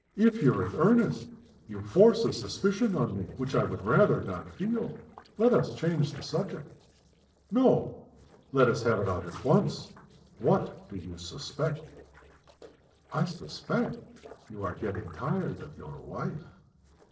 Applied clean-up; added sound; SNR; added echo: neural separator model SepFormer DNS4.